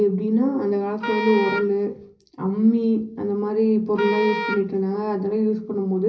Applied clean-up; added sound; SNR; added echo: none; Wind instrument, woodwind instrument; 8 dB; reverberation time 0.5 s.